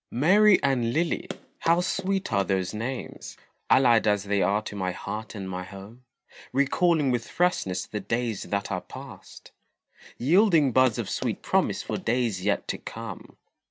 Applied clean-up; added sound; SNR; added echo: none; Run; 13 dB; none.